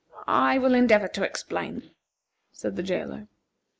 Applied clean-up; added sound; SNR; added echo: neural mask model Resemble Enhance denoiser.